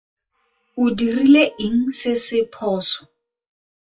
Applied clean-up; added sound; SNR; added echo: classical method WPE with log-MMSE.